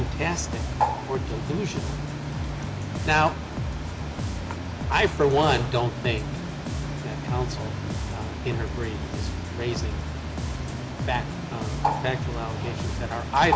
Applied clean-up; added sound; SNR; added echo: none; Bird + Bass guitar; 0 dB; none.